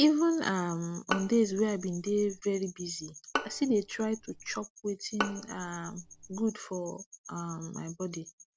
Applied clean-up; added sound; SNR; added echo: none; Bowed string instrument; 8 dB; none.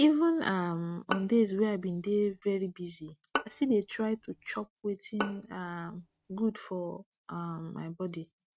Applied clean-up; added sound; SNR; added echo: neural mask model RNNoise.